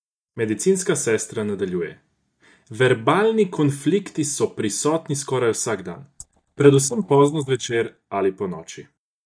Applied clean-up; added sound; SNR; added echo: neural mask model DeepFilterNet 3.